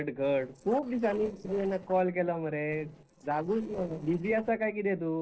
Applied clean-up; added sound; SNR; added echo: neural separator model SepFormer DNS4.